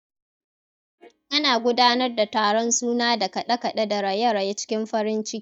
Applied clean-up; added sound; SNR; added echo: neural mask model DeepFilterNet 3.